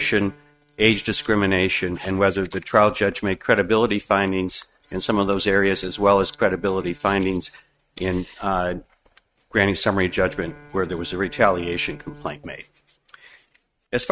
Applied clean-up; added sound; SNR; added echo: neural mask model RNNoise.